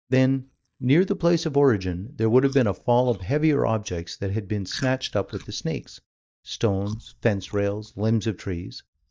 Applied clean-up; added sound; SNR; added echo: neural mask model DeepFilterNet 3.